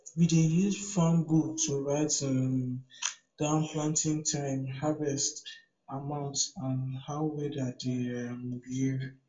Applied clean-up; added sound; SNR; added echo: none; none; none; reverberation time 0.2 s.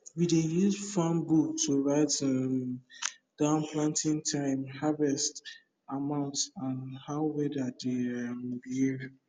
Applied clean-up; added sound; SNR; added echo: none; none; none; none.